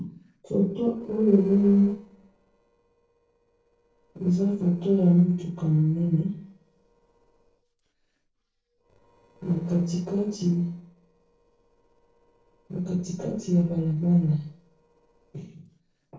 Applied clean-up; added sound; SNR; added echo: neural separator model SepFormer DNS4.